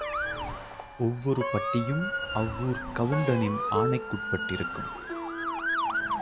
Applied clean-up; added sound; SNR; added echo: none; Motor vehicle (road) / Siren + Plucked string instrument; 1 dB; none.